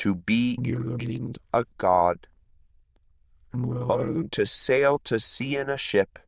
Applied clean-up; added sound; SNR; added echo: neural diffusion model UNIVERSE++.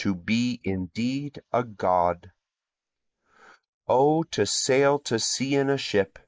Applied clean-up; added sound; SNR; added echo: neural mask model Resemble Enhance denoiser.